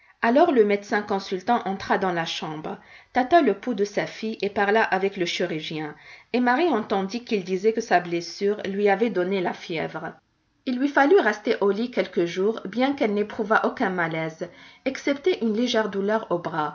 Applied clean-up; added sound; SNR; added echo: none; none; none; none.